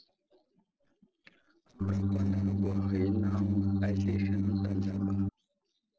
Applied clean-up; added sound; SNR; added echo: neural separator model SepFormer DNS4.